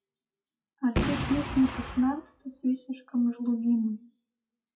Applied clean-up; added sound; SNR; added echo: classical method WPE with log-MMSE.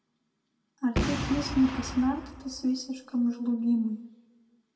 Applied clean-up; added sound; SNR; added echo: none; Boom; 4 dB; reverberation time 0.7 s.